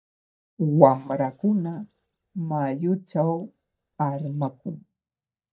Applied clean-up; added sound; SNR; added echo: neural mask model DeepFilterNet 3.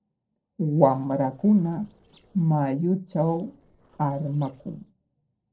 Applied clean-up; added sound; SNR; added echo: neural separator model SepFormer DNS4.